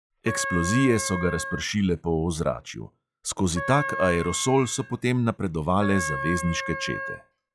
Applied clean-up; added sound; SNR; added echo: classical method log-MMSE.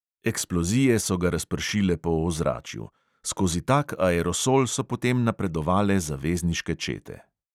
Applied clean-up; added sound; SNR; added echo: none; none; none; none.